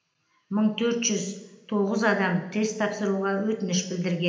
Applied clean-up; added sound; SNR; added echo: none; none; none; reverberation time 0.8 s.